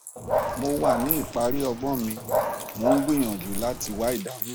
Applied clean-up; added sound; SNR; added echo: neural mask model Resemble Enhance denoiser.